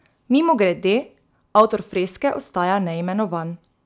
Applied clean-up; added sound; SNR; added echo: none; none; none; none.